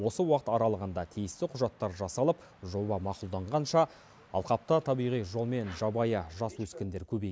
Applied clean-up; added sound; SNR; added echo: none; none; none; none.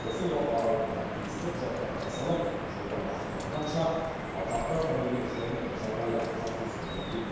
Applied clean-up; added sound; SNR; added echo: none; Drip; 4 dB; reverberation time 1.2 s.